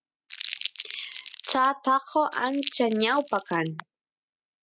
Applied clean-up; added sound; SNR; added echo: neural mask model RNNoise.